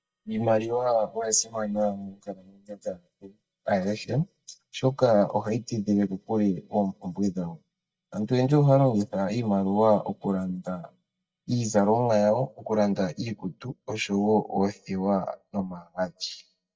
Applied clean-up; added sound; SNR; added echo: neural mask model DeepFilterNet 3.